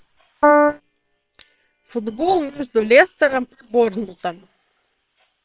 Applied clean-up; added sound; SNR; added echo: neural separator model SepFormer WHAM!.